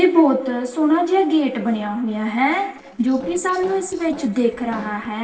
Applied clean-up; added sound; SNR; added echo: neural separator model SepFormer DNS4.